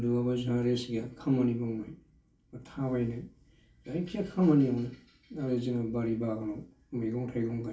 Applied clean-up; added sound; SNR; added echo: none; none; none; reverberation time 0.2 s.